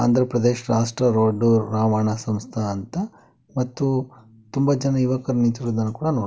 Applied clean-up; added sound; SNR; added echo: none; none; none; none.